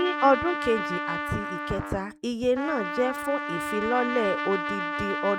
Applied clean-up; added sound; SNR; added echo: none; Trumpet; 4 dB; none.